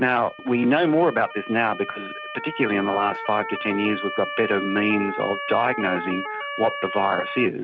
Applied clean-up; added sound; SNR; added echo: none; Motor vehicle (road) / Siren; 9 dB; none.